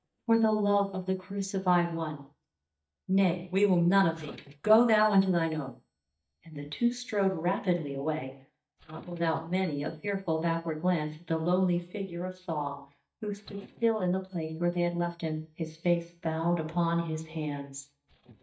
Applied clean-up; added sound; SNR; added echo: neural mask model DeepFilterNet 3.